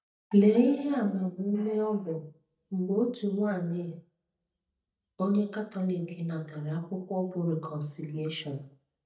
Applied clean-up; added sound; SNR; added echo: neural mask model DeepFilterNet 3.